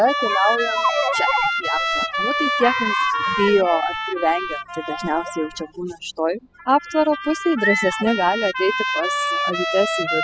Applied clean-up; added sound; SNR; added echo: classical method spectral subtraction.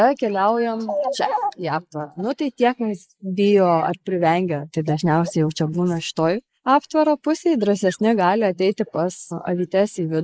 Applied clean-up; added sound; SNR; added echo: neural mask model Resemble Enhance denoiser.